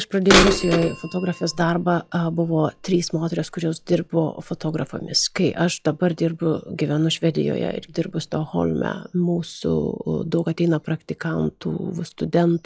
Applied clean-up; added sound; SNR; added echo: classical method log-MMSE.